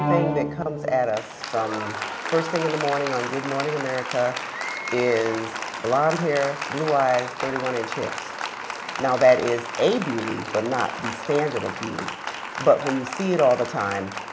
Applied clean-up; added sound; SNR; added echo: none; Applause; 6 dB; reverberation time 1.6 s.